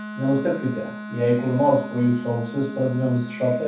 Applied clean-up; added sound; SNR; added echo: none; Wind instrument, woodwind instrument; 12 dB; reverberation time 0.7 s.